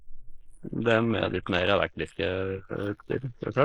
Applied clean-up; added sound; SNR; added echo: neural mask model Resemble Enhance denoiser.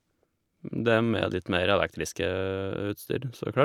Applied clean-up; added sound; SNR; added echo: none; none; none; none.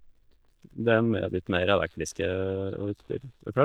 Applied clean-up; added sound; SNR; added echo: neural mask model DeepFilterNet 3.